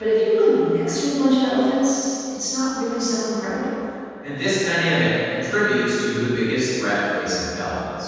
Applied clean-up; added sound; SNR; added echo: none; none; none; reverberation time 2.1 s.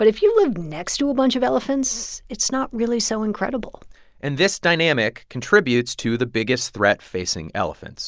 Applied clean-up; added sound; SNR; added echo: none; none; none; none.